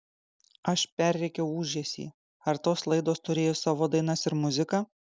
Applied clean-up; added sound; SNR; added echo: none; none; none; none.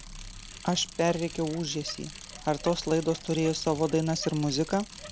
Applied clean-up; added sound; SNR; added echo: none; Bicycle; 14 dB; none.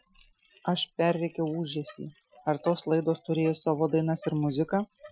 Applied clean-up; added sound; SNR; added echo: classical method Wiener filter.